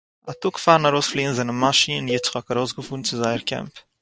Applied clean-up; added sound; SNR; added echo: neural mask model DeepFilterNet 3.